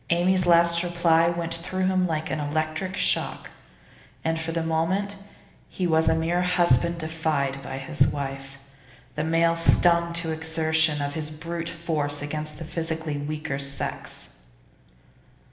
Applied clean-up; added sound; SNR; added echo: none; none; none; reverberation time 1.1 s.